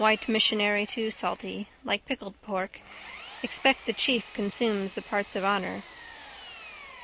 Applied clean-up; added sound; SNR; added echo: none; Engine; 15 dB; none.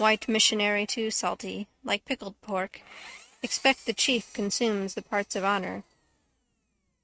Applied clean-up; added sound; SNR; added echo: neural mask model RNNoise.